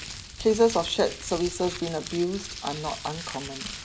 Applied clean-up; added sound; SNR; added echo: none; Crumpling, crinkling; 11 dB; none.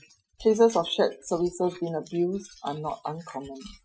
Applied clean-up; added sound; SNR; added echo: classical method Wiener filter.